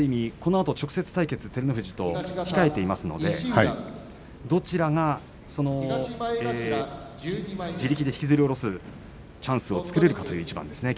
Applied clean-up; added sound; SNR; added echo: none; none; none; none.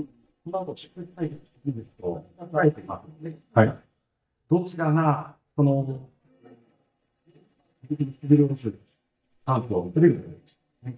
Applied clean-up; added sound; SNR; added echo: neural mask model DeepFilterNet 3.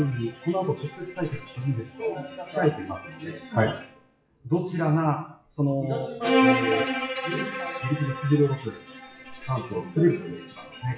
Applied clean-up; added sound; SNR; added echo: classical method WPE with log-MMSE.